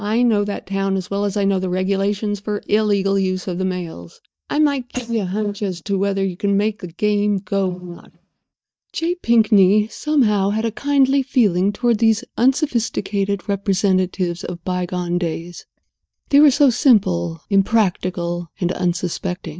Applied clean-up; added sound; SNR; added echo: neural mask model DeepFilterNet 3.